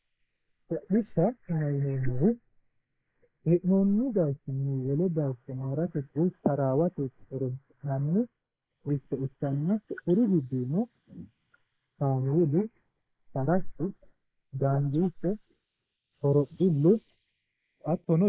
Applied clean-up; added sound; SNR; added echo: neural mask model Resemble Enhance denoiser.